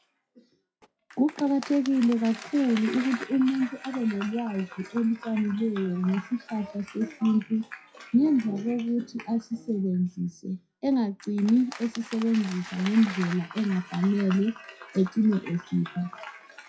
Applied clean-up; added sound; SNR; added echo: classical method WPE with log-MMSE.